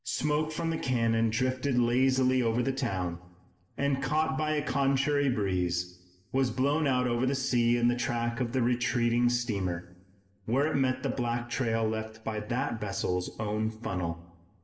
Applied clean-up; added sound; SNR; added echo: none; none; none; reverberation time 0.7 s.